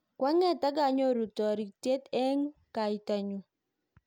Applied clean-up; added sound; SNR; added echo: none; none; none; none.